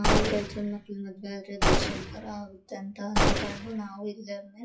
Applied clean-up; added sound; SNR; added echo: classical method WPE with log-MMSE.